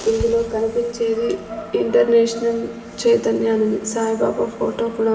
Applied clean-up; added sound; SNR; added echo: none; Engine; 20 dB; reverberation time 2.8 s.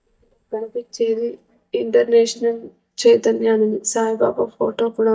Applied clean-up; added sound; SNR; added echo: neural mask model DeepFilterNet 3.